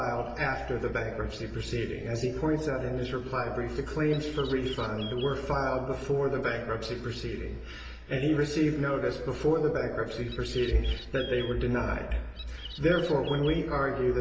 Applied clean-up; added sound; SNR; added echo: none; Bird; 15 dB; reverberation time 1.4 s.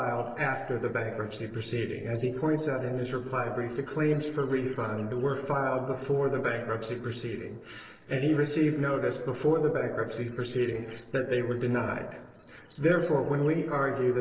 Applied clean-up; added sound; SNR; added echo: neural separator model SepFormer DNS4.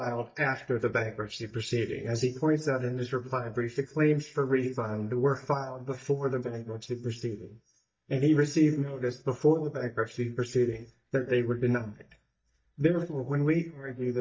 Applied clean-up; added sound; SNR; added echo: neural mask model DeepFilterNet 3.